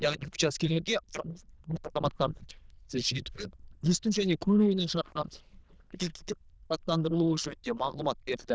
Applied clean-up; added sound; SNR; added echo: neural diffusion model UNIVERSE++.